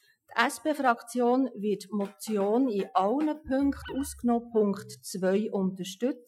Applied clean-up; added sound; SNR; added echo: classical method Wiener filter.